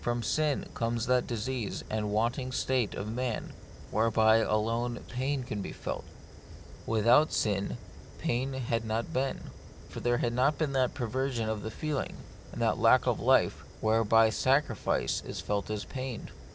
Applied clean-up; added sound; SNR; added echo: none; Fire; 16 dB; none.